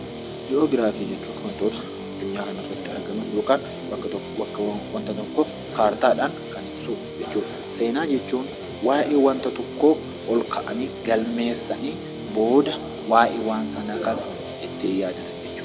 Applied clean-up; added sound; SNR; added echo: none; Guitar; 9 dB; none.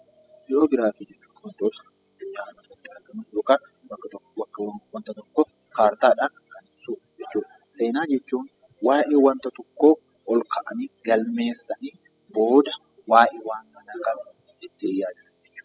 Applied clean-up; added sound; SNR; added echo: classical method spectral subtraction.